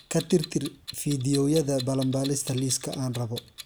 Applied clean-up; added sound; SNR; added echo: none; Clock; 16 dB; none.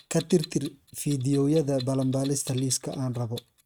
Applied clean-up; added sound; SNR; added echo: neural mask model RNNoise.